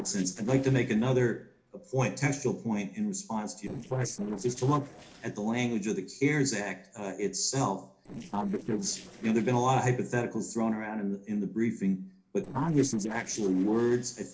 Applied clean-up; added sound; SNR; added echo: neural separator model SepFormer DNS4.